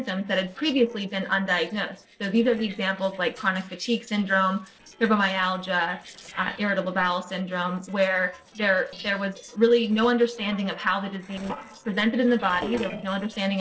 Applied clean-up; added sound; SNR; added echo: neural separator model SepFormer DNS4.